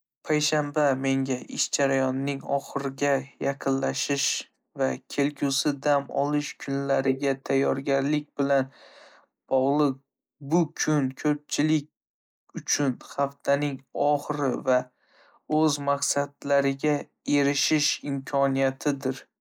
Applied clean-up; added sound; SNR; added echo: neural mask model Resemble Enhance denoiser.